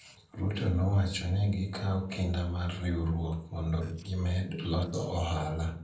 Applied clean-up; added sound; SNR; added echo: neural separator model SepFormer DNS4.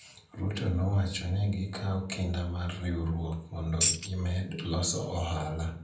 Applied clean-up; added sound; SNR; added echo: none; Tambourine; 0 dB; reverberation time 0.6 s.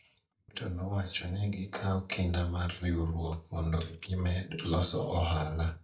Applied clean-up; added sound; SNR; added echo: neural mask model DeepFilterNet 3.